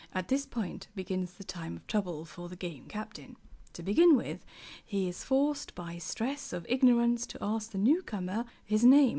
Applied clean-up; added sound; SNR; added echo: none; none; none; none.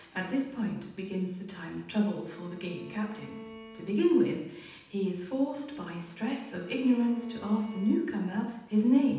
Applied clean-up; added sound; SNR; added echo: none; Bowed string instrument; 20 dB; reverberation time 0.9 s.